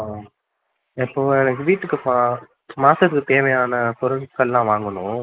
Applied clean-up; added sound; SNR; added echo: neural mask model Resemble Enhance denoiser.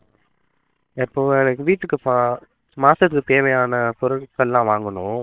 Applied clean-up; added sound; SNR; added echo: neural separator model SepFormer WHAM!.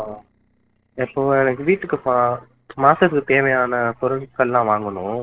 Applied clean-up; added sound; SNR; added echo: neural separator model SepFormer DNS4.